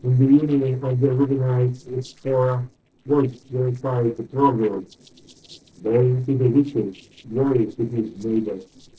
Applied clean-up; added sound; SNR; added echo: neural separator model SepFormer DNS4.